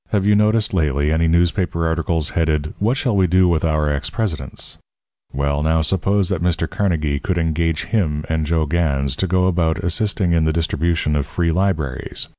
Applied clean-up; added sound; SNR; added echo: none; none; none; none.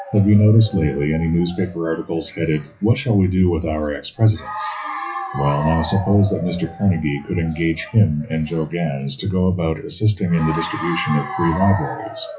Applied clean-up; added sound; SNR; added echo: classical method WPE with log-MMSE.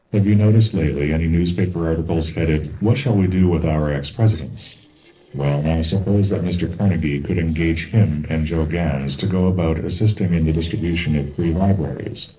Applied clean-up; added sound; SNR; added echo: neural separator model SepFormer DNS4.